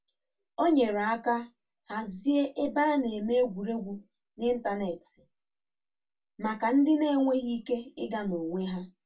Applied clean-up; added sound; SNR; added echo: none; none; none; reverberation time 0.1 s.